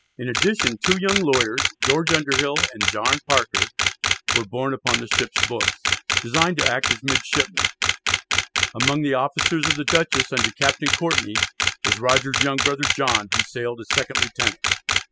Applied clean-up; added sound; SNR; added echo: classical method spectral subtraction.